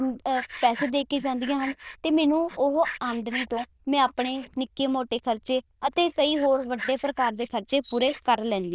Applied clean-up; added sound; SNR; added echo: neural diffusion model UNIVERSE++.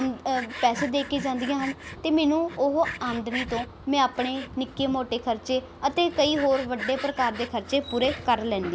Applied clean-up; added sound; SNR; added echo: none; Sawing; 14 dB; none.